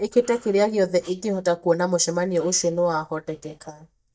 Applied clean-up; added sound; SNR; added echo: neural mask model DeepFilterNet 3.